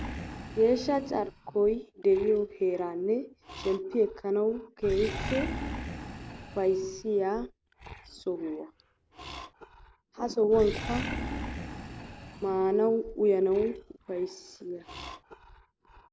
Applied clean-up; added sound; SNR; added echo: none; Animal; 11 dB; none.